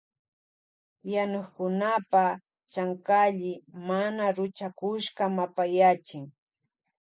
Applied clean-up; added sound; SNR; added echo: none; none; none; none.